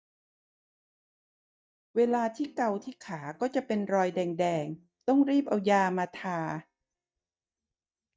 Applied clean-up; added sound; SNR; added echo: neural mask model DeepFilterNet 3.